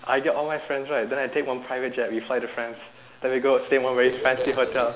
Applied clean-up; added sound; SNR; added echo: none; none; none; none.